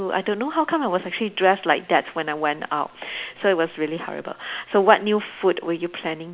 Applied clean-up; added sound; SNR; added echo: none; none; none; none.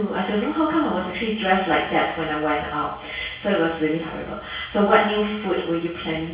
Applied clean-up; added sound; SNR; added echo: none; none; none; reverberation time 0.6 s.